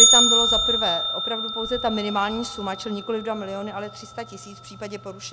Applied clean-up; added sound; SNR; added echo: none; Bell; -5 dB; none.